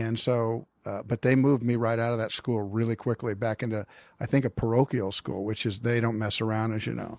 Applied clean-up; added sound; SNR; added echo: none; none; none; none.